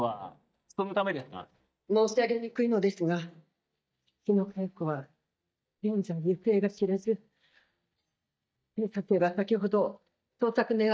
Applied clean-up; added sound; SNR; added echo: neural mask model DeepFilterNet 3.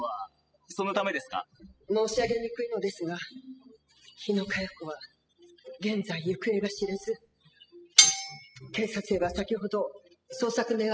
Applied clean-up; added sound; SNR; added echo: classical method spectral subtraction.